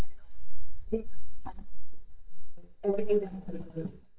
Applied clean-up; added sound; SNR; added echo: neural mask model DeepFilterNet 3.